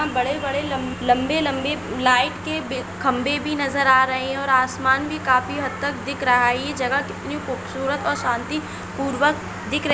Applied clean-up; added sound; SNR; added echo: none; none; none; none.